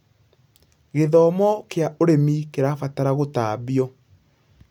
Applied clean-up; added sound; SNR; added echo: none; none; none; none.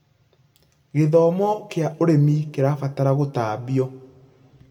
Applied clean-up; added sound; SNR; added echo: none; none; none; reverberation time 1.1 s.